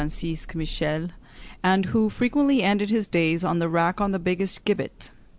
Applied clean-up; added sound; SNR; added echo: none; Thunder; 16 dB; none.